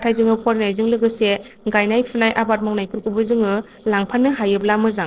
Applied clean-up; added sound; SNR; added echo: neural separator model SepFormer DNS4.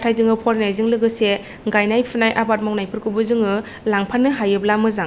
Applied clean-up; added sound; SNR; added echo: none; none; none; none.